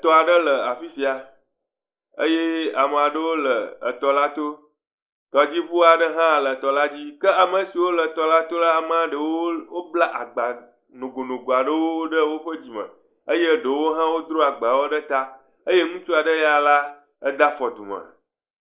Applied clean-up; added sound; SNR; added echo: neural mask model Resemble Enhance denoiser.